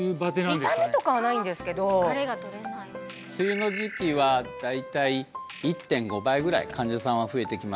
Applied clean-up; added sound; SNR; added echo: none; none; none; none.